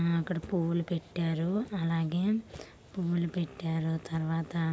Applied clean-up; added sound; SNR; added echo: none; none; none; none.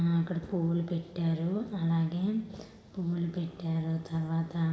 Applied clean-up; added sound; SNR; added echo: none; none; none; reverberation time 1.1 s.